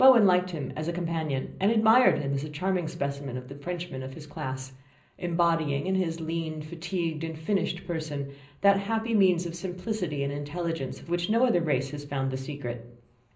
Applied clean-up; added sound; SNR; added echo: none; none; none; reverberation time 0.5 s.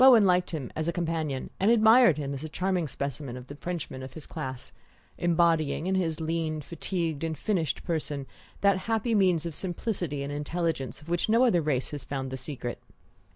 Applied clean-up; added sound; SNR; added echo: none; none; none; none.